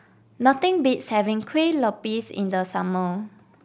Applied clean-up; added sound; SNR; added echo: none; none; none; none.